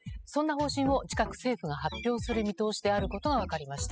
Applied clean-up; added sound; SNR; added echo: classical method spectral subtraction.